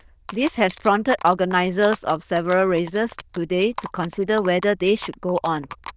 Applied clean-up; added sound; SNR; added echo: neural diffusion model UNIVERSE++.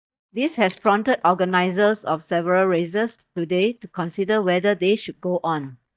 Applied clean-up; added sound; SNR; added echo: neural mask model DeepFilterNet 3.